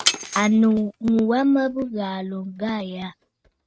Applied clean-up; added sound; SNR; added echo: neural mask model RNNoise.